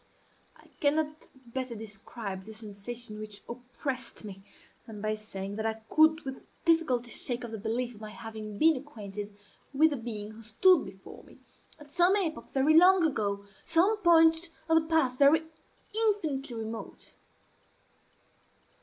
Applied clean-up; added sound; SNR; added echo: none; none; none; none.